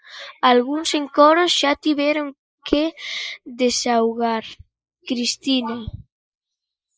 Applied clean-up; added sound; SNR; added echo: neural mask model Resemble Enhance denoiser.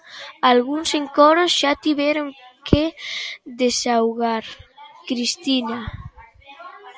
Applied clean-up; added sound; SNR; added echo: none; none; none; none.